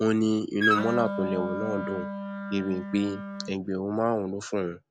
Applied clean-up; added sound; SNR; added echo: none; Wind instrument, woodwind instrument; 4 dB; none.